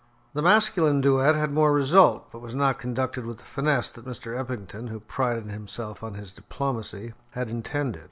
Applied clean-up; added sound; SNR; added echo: none; none; none; none.